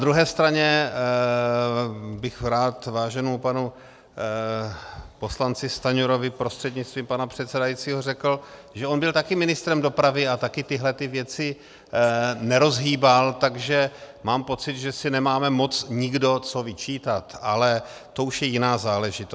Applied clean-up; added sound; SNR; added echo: none; none; none; none.